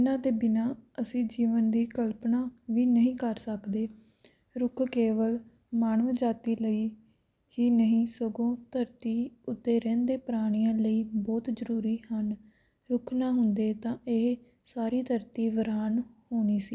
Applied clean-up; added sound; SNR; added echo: none; none; none; none.